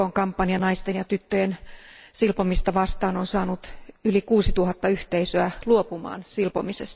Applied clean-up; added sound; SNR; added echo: none; none; none; none.